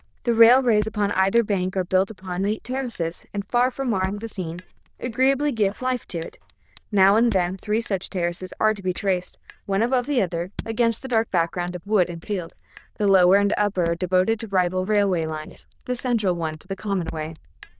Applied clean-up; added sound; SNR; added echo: neural diffusion model UNIVERSE++.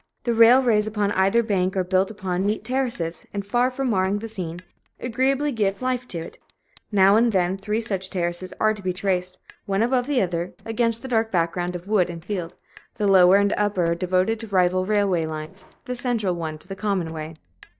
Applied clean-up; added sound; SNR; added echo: neural separator model SepFormer DNS4.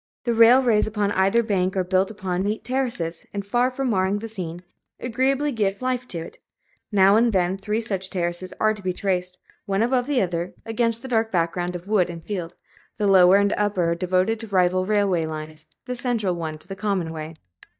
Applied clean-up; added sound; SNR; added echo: neural mask model DeepFilterNet 3.